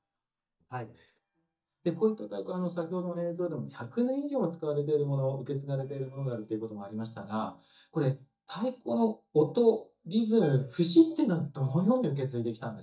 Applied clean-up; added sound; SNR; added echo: neural mask model DeepFilterNet 3.